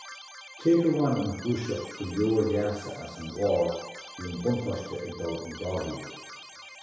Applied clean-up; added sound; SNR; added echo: none; Keyboard (musical); 16 dB; reverberation time 1.0 s.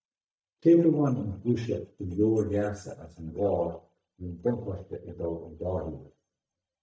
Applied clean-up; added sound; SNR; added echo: neural mask model DeepFilterNet 3.